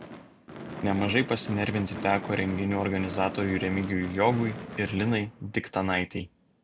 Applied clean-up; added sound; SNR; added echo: none; Gunshot, gunfire / Fireworks; 12 dB; none.